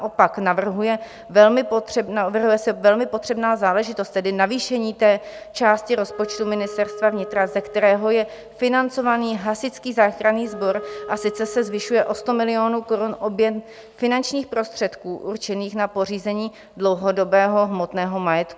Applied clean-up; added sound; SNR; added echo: none; Wind instrument, woodwind instrument; 15 dB; none.